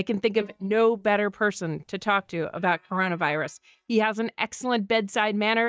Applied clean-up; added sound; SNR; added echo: neural mask model DeepFilterNet 3.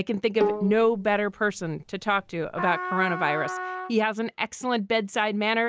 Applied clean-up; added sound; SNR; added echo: none; Bowed string instrument + Trumpet; 7 dB; none.